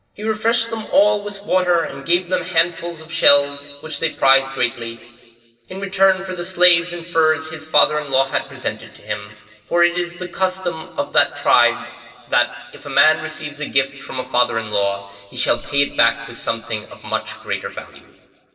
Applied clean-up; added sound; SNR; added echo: none; none; none; reverberation time 1.8 s.